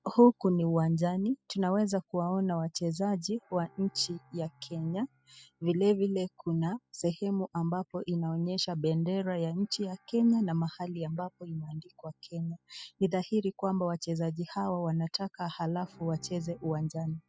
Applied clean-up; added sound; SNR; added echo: classical method spectral subtraction.